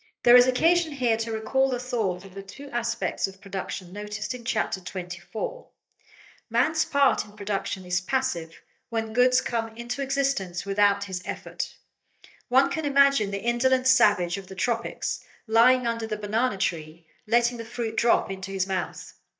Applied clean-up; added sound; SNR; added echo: neural mask model DeepFilterNet 3.